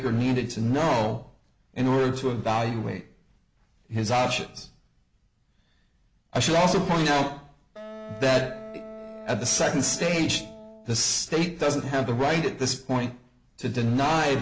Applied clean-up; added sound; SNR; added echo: none; Wind instrument, woodwind instrument; 15 dB; none.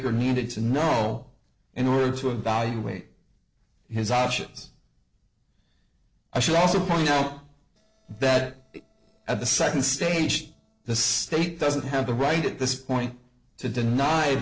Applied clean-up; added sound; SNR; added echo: neural separator model SepFormer DNS4.